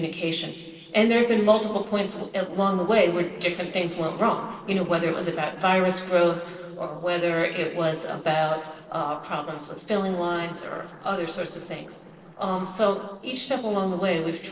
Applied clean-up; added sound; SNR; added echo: neural separator model SepFormer DNS4.